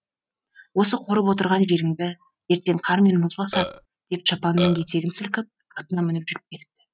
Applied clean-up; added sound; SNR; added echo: none; Burping, eructation; 5 dB; none.